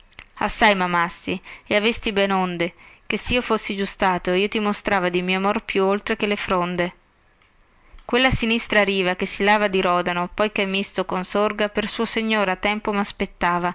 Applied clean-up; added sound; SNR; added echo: none; none; none; none.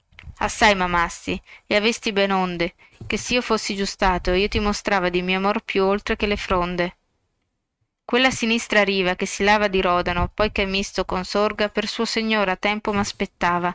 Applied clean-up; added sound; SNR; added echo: neural mask model RNNoise.